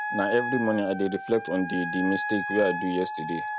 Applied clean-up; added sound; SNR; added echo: none; Wind instrument, woodwind instrument; 5 dB; none.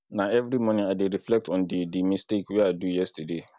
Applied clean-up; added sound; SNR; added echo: none; none; none; none.